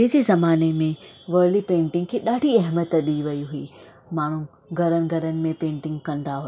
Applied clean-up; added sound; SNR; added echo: none; none; none; none.